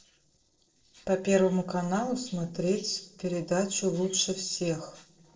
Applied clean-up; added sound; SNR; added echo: neural separator model SepFormer DNS4.